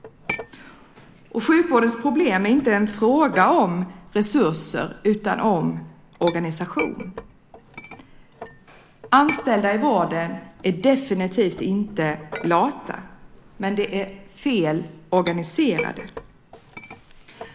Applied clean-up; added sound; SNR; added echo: none; Chink, clink; 16 dB; none.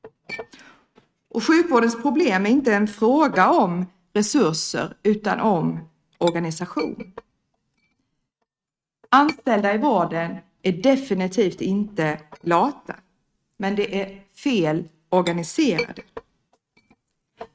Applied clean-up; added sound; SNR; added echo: neural mask model RNNoise.